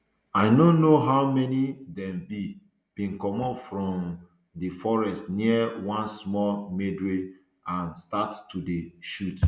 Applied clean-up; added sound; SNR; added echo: none; none; none; none.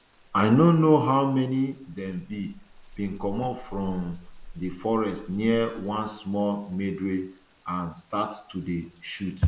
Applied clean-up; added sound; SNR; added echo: none; Rain + Chime; 19 dB; none.